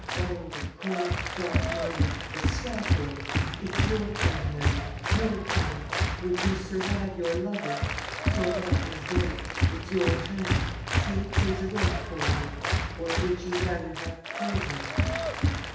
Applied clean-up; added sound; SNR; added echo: none; Applause; -5 dB; reverberation time 0.9 s.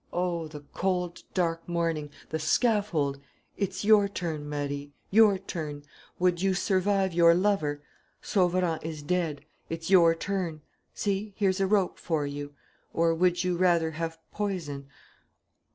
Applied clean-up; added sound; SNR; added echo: none; none; none; none.